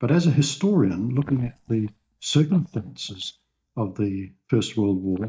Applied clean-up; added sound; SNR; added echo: neural mask model DeepFilterNet 3.